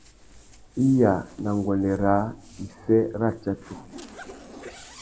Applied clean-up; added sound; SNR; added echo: none; Zipper (clothing); 20 dB; none.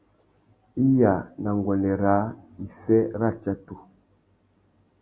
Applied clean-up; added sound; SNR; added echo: none; none; none; none.